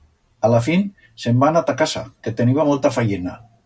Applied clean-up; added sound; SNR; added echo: none; none; none; none.